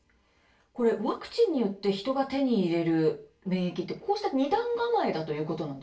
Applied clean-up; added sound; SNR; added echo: none; none; none; reverberation time 0.3 s.